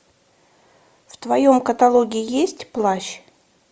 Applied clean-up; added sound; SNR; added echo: none; none; none; none.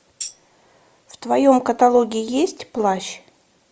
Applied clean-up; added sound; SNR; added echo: none; Tambourine; 17 dB; none.